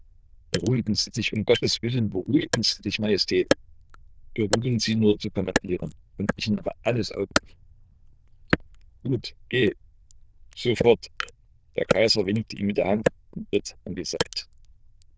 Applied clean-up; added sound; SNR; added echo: neural diffusion model UNIVERSE++.